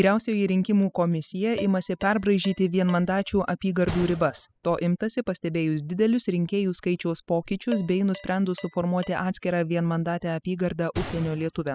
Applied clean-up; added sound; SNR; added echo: classical method spectral subtraction.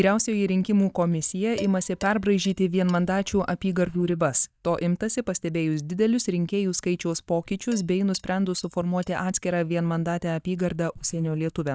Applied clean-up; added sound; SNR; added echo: neural mask model DeepFilterNet 3.